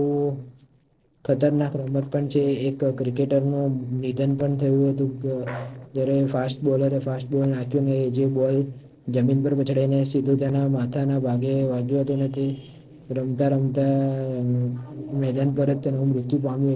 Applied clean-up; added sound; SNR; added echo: neural separator model SepFormer DNS4.